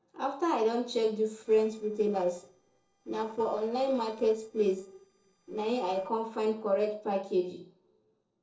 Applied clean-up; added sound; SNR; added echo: neural separator model SepFormer DNS4.